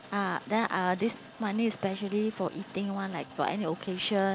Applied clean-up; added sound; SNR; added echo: none; Rain; 19 dB; none.